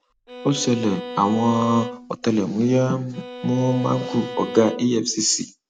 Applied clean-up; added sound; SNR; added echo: none; Bowed string instrument; 12 dB; none.